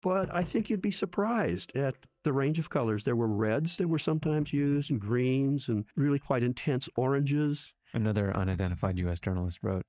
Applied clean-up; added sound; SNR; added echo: neural mask model DeepFilterNet 3.